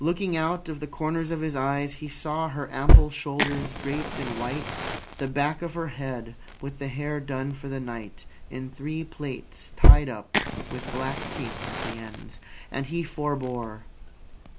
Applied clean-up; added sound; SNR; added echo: none; Fire; -5 dB; none.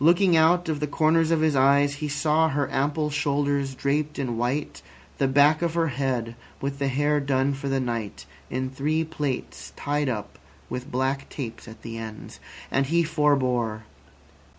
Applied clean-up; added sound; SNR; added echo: none; none; none; none.